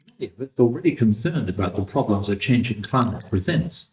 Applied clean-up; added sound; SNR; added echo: neural mask model DeepFilterNet 3.